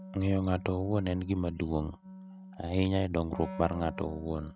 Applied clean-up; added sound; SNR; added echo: neural mask model RNNoise.